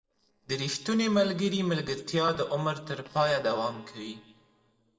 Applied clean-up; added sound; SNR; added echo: neural separator model SepFormer DNS4.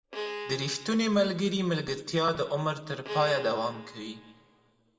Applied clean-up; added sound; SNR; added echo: none; Bowed string instrument; 12 dB; reverberation time 1.4 s.